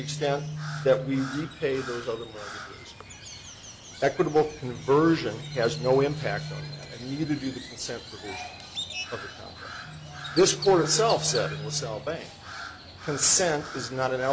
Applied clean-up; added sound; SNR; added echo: none; Crow; 10 dB; none.